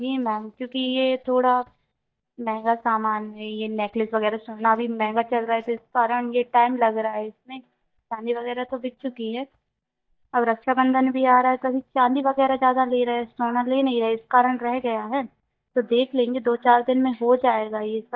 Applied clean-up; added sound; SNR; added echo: neural mask model DeepFilterNet 3.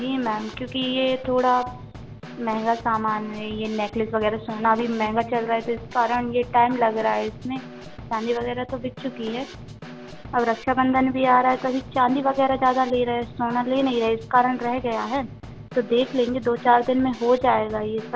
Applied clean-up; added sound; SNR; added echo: none; Snare drum / Drum kit; 16 dB; none.